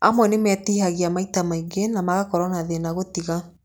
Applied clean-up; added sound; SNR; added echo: none; none; none; none.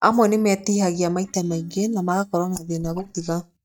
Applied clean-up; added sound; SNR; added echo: neural mask model DeepFilterNet 3.